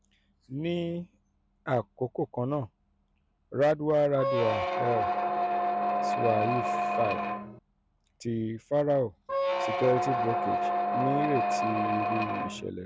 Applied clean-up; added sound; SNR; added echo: none; Squeak; -3 dB; none.